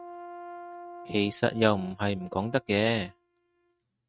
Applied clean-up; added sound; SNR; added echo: neural mask model RNNoise.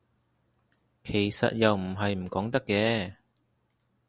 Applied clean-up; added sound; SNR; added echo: none; none; none; none.